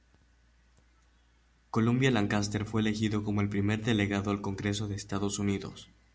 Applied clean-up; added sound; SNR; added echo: none; none; none; none.